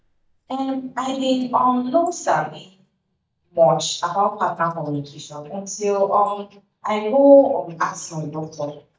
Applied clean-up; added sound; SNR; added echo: neural mask model DeepFilterNet 3.